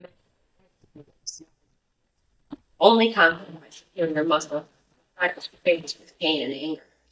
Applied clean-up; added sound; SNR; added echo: neural mask model DeepFilterNet 3.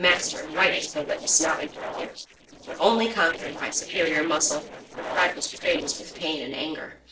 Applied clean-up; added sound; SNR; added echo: neural separator model SepFormer DNS4.